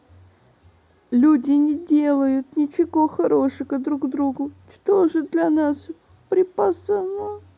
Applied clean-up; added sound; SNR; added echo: none; none; none; none.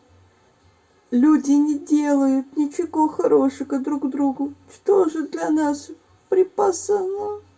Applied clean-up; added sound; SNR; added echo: none; none; none; reverberation time 0.2 s.